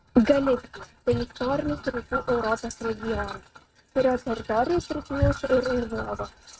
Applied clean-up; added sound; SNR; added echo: neural mask model RNNoise.